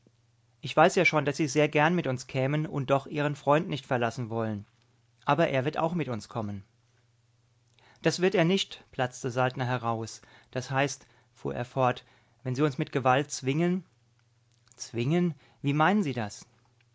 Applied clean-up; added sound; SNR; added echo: none; none; none; none.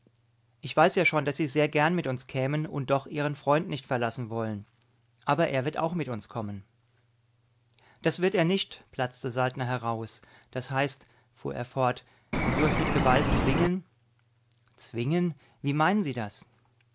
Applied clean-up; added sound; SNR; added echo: none; Bird; -3 dB; none.